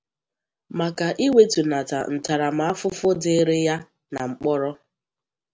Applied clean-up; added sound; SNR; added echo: none; none; none; none.